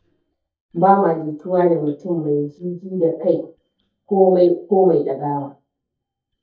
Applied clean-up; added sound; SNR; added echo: neural mask model DeepFilterNet 3.